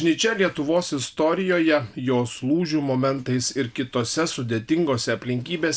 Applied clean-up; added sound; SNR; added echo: none; none; none; none.